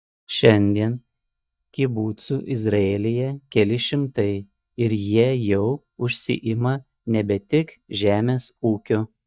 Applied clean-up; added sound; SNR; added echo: neural mask model DeepFilterNet 3.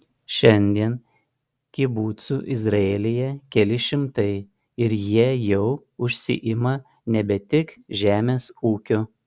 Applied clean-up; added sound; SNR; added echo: none; none; none; none.